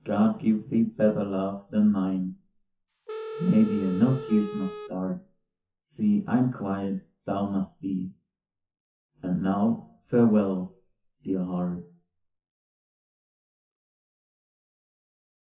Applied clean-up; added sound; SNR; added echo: classical method WPE with log-MMSE.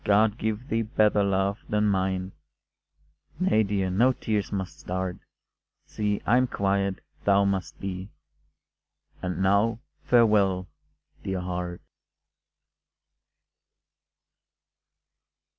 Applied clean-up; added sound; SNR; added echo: none; none; none; none.